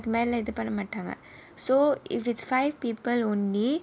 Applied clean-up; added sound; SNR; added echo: none; none; none; none.